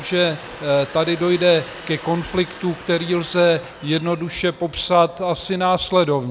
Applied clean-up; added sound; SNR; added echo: none; Domestic sounds, home sounds; 18 dB; none.